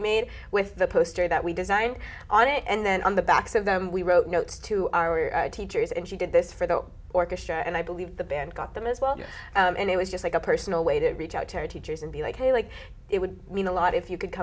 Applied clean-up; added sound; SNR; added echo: none; none; none; none.